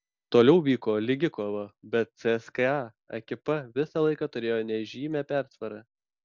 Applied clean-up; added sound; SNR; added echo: none; none; none; none.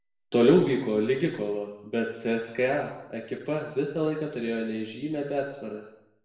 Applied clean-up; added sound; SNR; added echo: none; none; none; reverberation time 0.8 s.